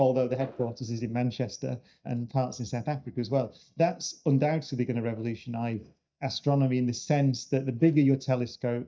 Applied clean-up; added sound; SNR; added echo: neural mask model DeepFilterNet 3.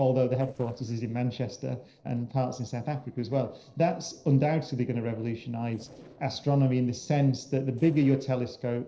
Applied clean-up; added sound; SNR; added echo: neural separator model SepFormer DNS4.